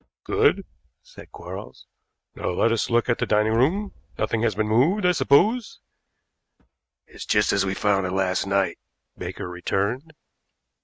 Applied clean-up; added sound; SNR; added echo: neural mask model RNNoise.